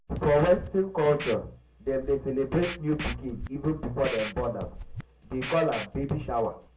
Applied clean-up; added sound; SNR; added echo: none; Scratching (performance technique); 13 dB; reverberation time 0.3 s.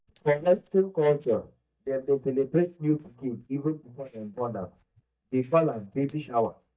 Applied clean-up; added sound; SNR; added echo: neural mask model DeepFilterNet 3.